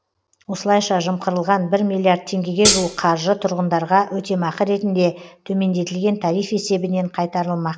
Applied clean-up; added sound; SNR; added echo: none; Hi-hat; -1 dB; none.